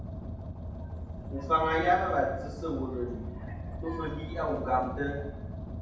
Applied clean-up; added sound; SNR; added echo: none; Car; 6 dB; reverberation time 0.8 s.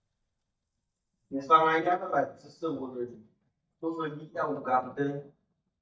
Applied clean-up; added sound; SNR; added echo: neural mask model DeepFilterNet 3.